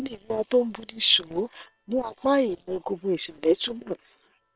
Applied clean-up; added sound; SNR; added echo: neural separator model SepFormer WHAM!.